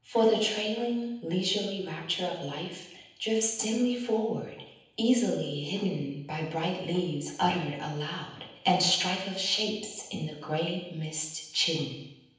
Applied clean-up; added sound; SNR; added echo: none; none; none; reverberation time 0.9 s.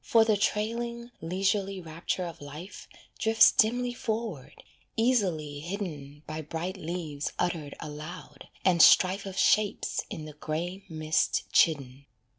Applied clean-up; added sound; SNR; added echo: none; none; none; none.